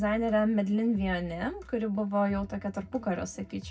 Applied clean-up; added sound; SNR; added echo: none; none; none; reverberation time 0.4 s.